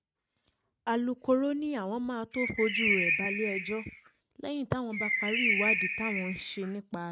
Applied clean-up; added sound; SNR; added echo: neural mask model RNNoise.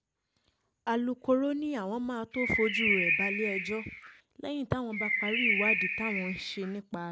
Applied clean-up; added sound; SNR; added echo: none; Bird; -2 dB; none.